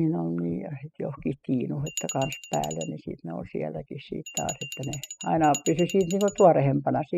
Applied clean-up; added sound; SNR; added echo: classical method spectral subtraction.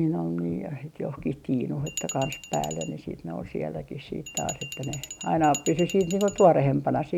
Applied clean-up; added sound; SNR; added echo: none; Glass; 11 dB; none.